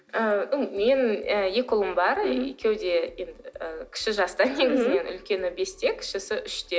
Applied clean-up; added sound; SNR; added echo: none; none; none; none.